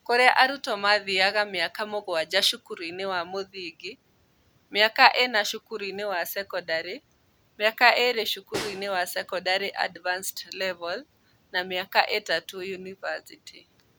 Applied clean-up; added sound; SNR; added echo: none; Snare drum; 16 dB; none.